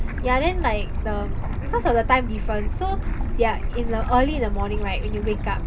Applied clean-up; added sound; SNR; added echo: none; Stream / Bird; -1 dB; reverberation time 0.2 s.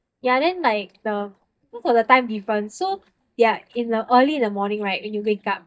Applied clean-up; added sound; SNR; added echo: neural mask model DeepFilterNet 3.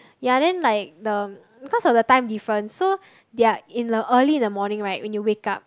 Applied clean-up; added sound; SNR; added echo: none; none; none; none.